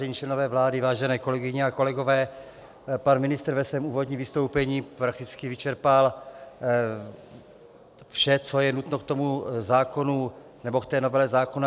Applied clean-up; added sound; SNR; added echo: none; none; none; none.